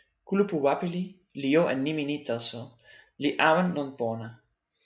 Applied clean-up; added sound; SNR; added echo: none; none; none; none.